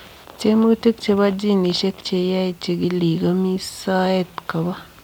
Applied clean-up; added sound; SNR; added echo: none; none; none; none.